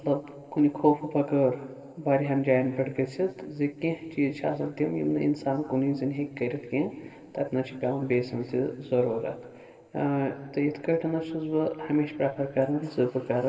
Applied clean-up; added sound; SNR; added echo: neural separator model SepFormer DNS4.